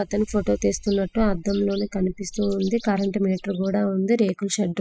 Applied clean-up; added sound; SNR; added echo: classical method spectral subtraction.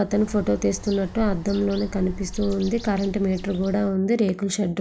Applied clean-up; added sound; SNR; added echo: none; Bird; 11 dB; none.